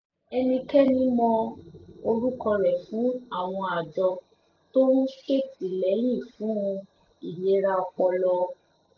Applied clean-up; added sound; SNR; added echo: none; none; none; none.